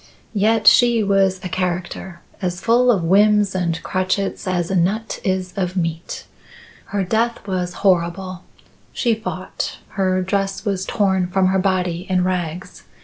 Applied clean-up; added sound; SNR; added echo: none; none; none; none.